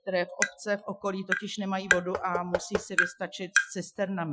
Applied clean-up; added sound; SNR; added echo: classical method Wiener filter.